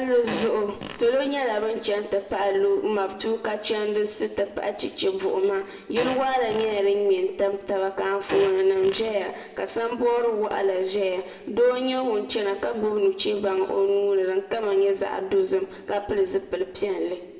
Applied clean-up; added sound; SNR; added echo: none; Fart; 11 dB; reverberation time 1.6 s.